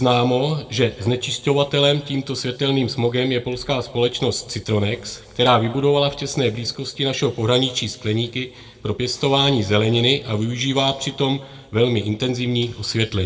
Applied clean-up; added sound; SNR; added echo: none; none; none; reverberation time 1.3 s.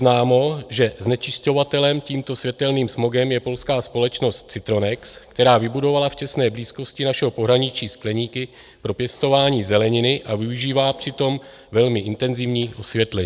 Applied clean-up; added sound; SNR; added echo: none; none; none; none.